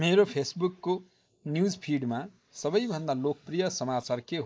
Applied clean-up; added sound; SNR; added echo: neural mask model Resemble Enhance denoiser.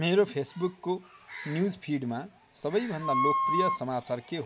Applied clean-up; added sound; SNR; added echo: none; Wind instrument, woodwind instrument; -1 dB; none.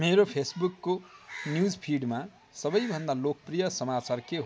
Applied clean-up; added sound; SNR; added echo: none; none; none; none.